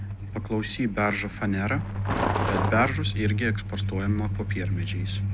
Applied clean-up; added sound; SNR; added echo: none; Truck; -1 dB; none.